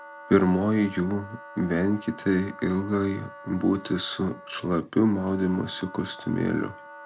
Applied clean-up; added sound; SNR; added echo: none; Wind instrument, woodwind instrument; 18 dB; none.